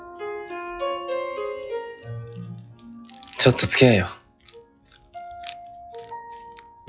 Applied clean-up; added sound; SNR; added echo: classical method log-MMSE.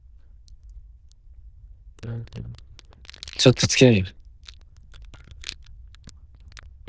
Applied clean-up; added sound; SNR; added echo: neural diffusion model UNIVERSE++.